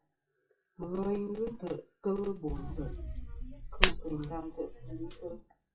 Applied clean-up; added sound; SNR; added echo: classical method WPE with log-MMSE.